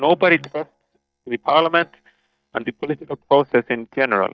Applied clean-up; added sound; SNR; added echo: neural mask model DeepFilterNet 3.